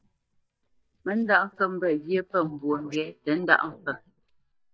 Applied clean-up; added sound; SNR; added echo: neural mask model DeepFilterNet 3.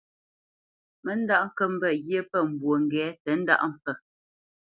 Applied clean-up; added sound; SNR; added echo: none; none; none; none.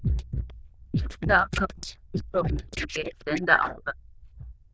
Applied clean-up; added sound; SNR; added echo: neural diffusion model UNIVERSE++.